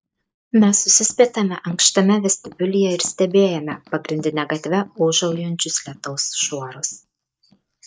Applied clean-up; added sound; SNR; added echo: neural mask model DeepFilterNet 3.